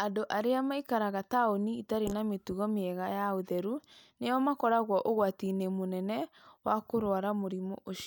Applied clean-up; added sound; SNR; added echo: neural mask model Resemble Enhance denoiser.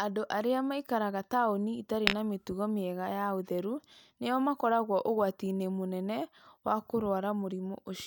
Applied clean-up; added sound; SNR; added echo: none; Tap / Glass; 3 dB; none.